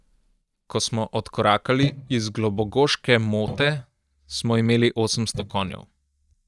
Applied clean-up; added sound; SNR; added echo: neural mask model DeepFilterNet 3.